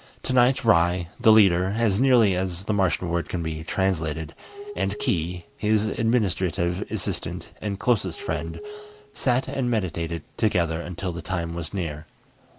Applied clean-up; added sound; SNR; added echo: none; Glass; 16 dB; none.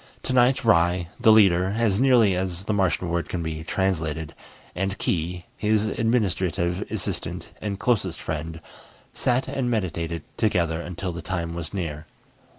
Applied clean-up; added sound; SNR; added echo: none; none; none; none.